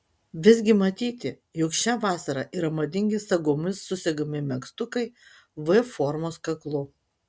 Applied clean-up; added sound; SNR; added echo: none; none; none; none.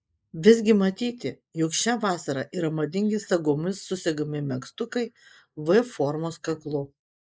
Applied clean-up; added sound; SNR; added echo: neural mask model Resemble Enhance denoiser.